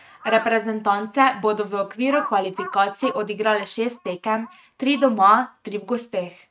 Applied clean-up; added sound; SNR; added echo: neural mask model RNNoise.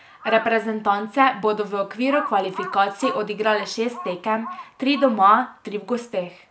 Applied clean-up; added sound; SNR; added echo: none; Crow; 14 dB; none.